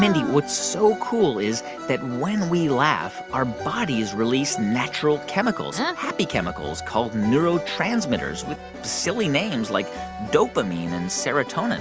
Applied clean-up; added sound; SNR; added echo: none; none; none; none.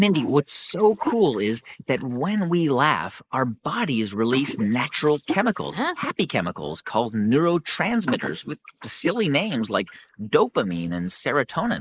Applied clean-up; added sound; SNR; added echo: neural mask model Resemble Enhance denoiser.